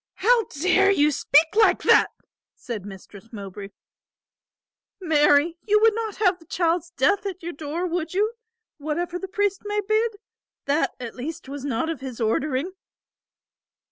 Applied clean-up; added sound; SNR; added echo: none; none; none; none.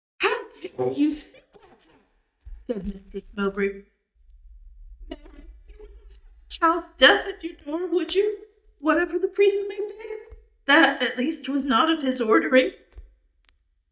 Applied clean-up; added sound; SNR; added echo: neural mask model DeepFilterNet 3.